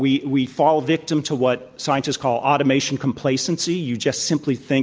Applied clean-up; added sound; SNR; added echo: none; none; none; none.